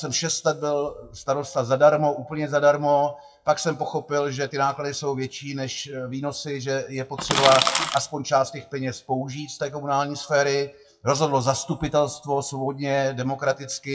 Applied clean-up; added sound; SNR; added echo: classical method WPE with log-MMSE.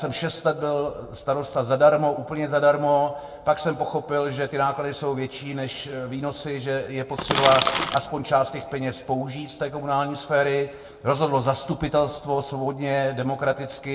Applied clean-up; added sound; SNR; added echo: none; Crackle; -1 dB; reverberation time 1.1 s.